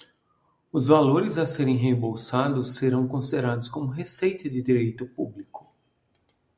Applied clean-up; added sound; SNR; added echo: none; none; none; none.